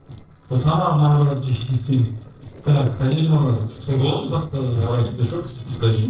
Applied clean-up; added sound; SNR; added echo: neural separator model SepFormer DNS4.